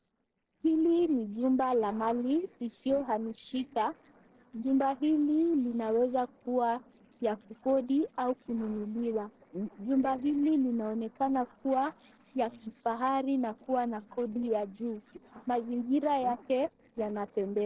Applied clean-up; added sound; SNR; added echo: neural separator model SepFormer DNS4.